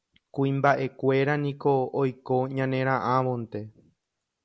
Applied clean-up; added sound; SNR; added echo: none; none; none; none.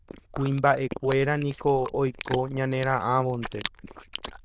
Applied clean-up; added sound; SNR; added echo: neural diffusion model UNIVERSE++.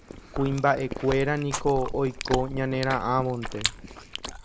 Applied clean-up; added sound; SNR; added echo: none; Chewing, mastication; 7 dB; none.